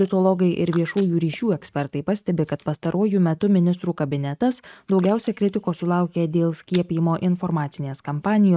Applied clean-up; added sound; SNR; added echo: neural mask model RNNoise.